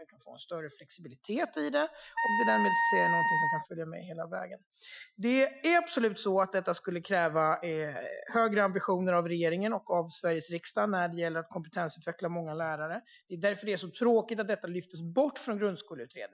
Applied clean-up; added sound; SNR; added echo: classical method Wiener filter.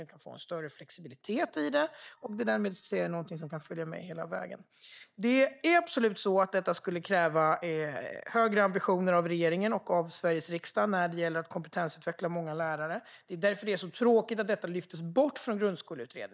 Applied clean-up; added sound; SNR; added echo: neural mask model DeepFilterNet 3.